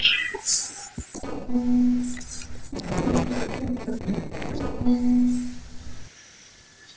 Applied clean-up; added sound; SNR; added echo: neural separator model SepFormer DNS4.